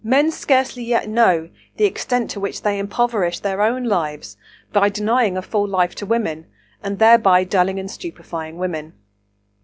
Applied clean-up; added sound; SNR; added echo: none; none; none; none.